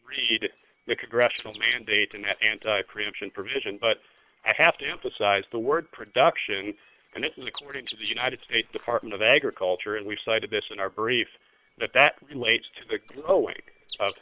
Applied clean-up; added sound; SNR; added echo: neural separator model SepFormer WHAM!.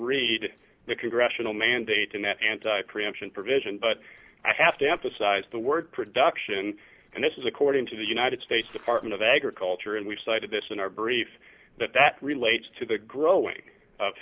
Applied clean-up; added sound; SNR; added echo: none; none; none; none.